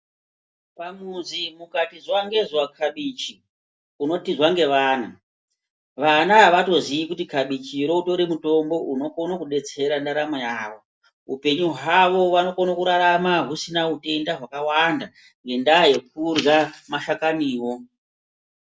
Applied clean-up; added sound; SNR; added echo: none; none; none; none.